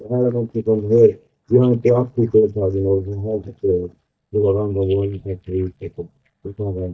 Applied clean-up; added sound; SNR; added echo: neural mask model DeepFilterNet 3.